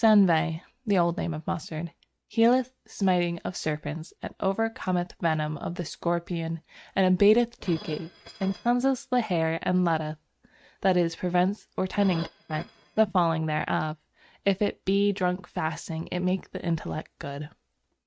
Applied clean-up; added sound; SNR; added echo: neural mask model RNNoise.